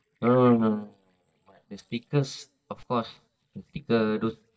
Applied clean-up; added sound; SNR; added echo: neural mask model DeepFilterNet 3.